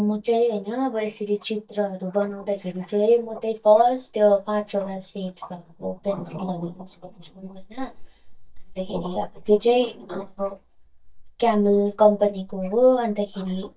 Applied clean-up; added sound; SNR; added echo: neural mask model DeepFilterNet 3.